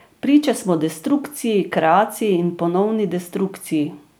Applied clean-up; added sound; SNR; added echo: none; none; none; none.